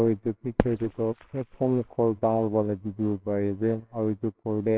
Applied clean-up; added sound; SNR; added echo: neural separator model SepFormer WHAMR!.